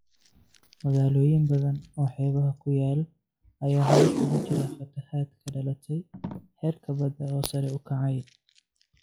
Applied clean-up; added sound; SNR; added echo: classical method log-MMSE.